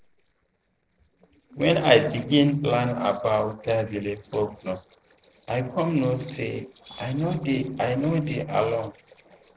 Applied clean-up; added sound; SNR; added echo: neural separator model SepFormer DNS4.